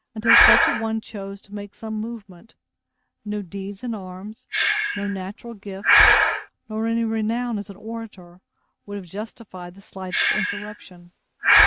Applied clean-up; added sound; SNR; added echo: neural mask model RNNoise.